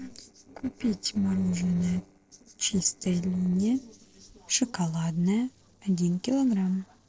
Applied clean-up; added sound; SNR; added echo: neural separator model SepFormer DNS4.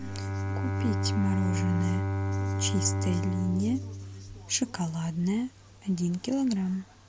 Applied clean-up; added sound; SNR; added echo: none; Bowed string instrument; 1 dB; none.